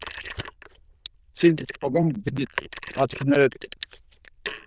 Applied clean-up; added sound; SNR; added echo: neural diffusion model UNIVERSE++.